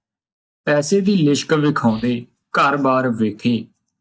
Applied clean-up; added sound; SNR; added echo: neural mask model DeepFilterNet 3.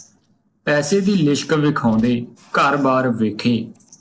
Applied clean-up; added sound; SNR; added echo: neural separator model SepFormer DNS4.